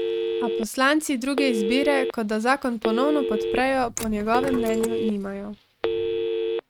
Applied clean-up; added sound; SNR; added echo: neural mask model RNNoise.